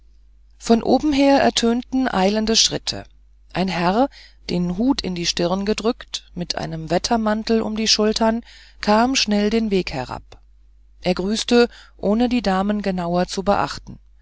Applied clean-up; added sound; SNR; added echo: none; none; none; none.